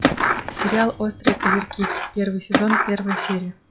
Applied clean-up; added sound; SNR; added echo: classical method log-MMSE.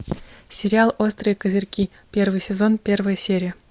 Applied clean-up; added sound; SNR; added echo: none; none; none; none.